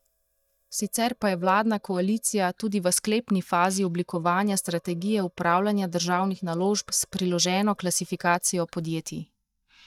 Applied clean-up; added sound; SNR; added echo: neural mask model DeepFilterNet 3.